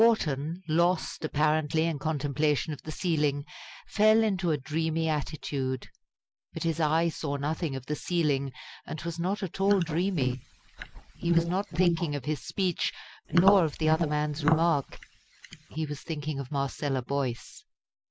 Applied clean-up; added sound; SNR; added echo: neural mask model Resemble Enhance denoiser.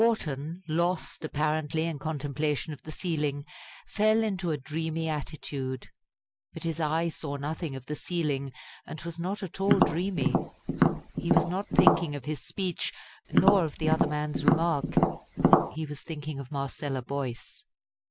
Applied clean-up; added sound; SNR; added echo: none; Tap; -5 dB; none.